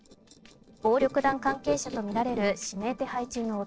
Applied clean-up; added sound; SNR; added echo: neural separator model SepFormer DNS4.